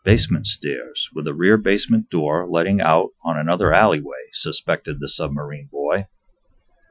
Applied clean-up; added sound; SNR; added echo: classical method Wiener filter.